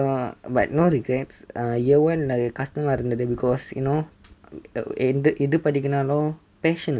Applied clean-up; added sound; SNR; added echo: none; none; none; none.